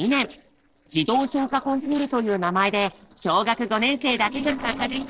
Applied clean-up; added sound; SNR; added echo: neural separator model SepFormer DNS4.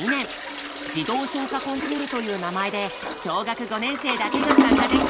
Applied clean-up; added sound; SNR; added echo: none; Toilet flush; -2 dB; none.